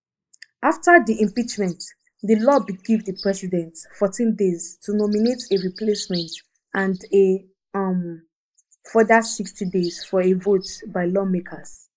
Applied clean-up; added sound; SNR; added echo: neural mask model Resemble Enhance denoiser.